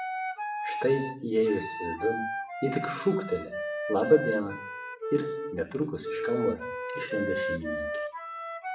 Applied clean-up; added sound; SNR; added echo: classical method WPE with log-MMSE.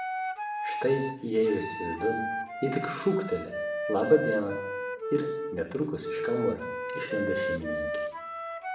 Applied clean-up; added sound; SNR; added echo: none; Wind instrument, woodwind instrument; 3 dB; reverberation time 0.8 s.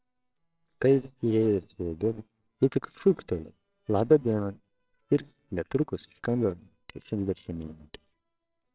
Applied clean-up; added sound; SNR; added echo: neural separator model SepFormer WHAMR!.